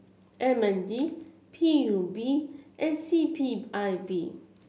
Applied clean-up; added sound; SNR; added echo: none; none; none; none.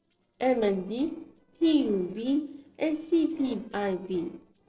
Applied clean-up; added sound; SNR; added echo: neural separator model SepFormer DNS4.